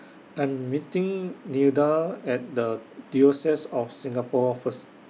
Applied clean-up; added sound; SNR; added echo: none; none; none; none.